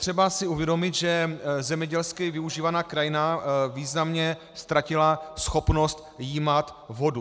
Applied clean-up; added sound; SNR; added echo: none; none; none; none.